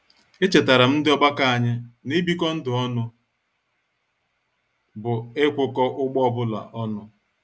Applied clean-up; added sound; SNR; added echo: none; none; none; none.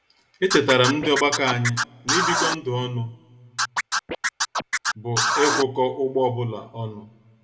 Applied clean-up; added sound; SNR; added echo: none; Scratching (performance technique); 1 dB; reverberation time 1.1 s.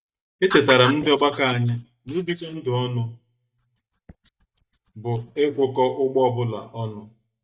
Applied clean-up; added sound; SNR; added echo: neural mask model DeepFilterNet 3.